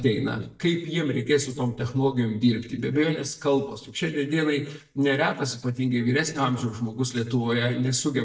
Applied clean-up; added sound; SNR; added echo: neural mask model DeepFilterNet 3.